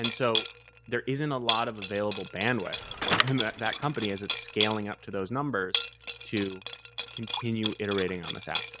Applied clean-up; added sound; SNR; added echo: none; Bicycle + Liquid; 1 dB; none.